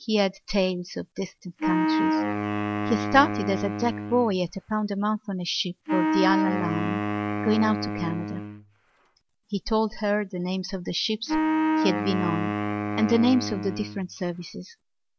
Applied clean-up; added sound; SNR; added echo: none; Wind instrument, woodwind instrument; 0 dB; none.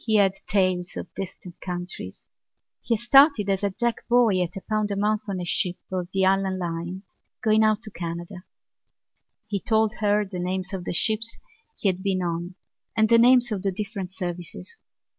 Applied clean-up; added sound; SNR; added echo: none; none; none; none.